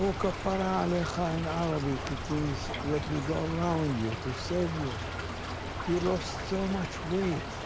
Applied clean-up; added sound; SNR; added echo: none; Stream / Trickle, dribble; 5 dB; none.